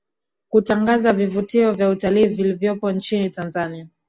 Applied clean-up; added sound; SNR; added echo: none; none; none; none.